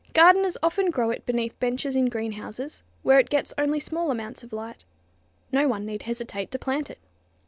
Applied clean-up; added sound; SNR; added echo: none; none; none; none.